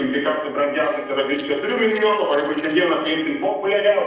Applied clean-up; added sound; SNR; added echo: neural separator model SepFormer DNS4.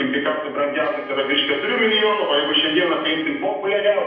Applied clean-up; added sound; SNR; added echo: none; Trumpet; 19 dB; reverberation time 0.9 s.